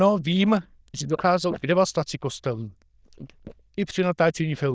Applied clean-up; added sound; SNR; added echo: neural diffusion model UNIVERSE++.